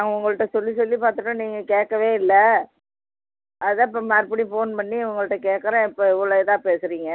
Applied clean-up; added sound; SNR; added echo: none; none; none; none.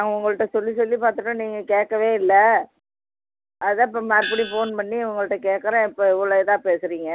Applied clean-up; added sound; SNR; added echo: none; Gong; 7 dB; none.